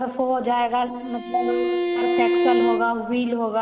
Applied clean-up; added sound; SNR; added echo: none; Bowed string instrument; 0 dB; none.